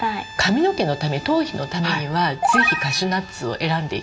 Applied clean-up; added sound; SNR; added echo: none; Brass instrument; 19 dB; reverberation time 0.3 s.